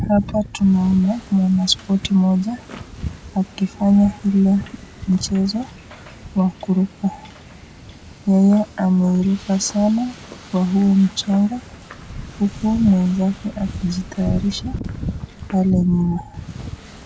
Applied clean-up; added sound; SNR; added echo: none; Wind / Ocean; 13 dB; none.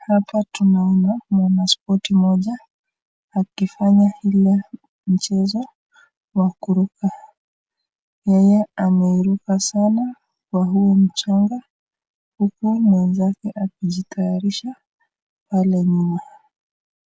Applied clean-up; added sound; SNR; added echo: none; none; none; none.